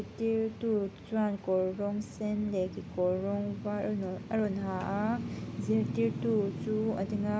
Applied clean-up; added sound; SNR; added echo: none; none; none; none.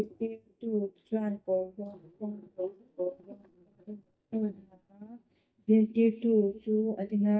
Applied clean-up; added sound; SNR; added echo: neural mask model DeepFilterNet 3.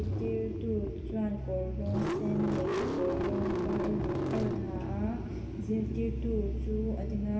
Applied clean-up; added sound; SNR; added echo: none; Engine starting / Car; -1 dB; reverberation time 2.4 s.